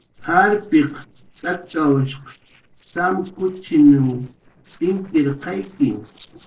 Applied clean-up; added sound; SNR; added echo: neural separator model SepFormer DNS4.